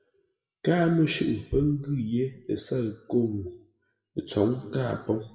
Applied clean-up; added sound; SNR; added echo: classical method WPE with log-MMSE.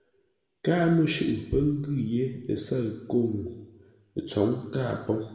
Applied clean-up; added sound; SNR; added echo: none; Bass drum; 16 dB; reverberation time 1.0 s.